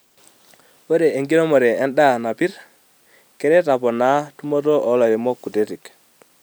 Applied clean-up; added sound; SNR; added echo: none; none; none; none.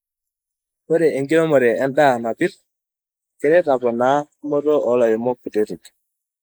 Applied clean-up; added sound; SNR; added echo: neural mask model Resemble Enhance denoiser.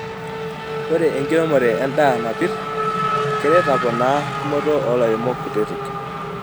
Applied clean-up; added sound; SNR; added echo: none; Race car, auto racing / Accelerating, revving, vroom; 3 dB; none.